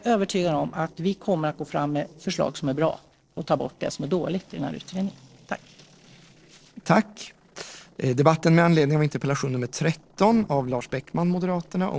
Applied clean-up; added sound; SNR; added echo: neural separator model SepFormer DNS4.